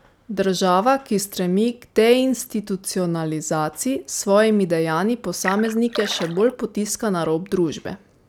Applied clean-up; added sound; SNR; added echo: none; Splash, splatter; 11 dB; none.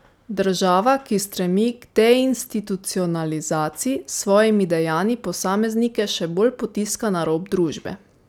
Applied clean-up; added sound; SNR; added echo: none; none; none; none.